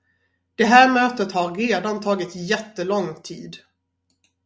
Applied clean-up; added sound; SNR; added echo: none; none; none; none.